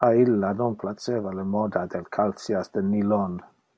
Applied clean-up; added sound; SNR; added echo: none; none; none; none.